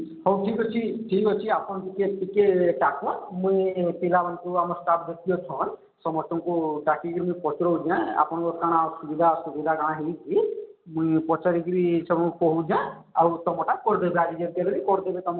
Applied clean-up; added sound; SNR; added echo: none; none; none; none.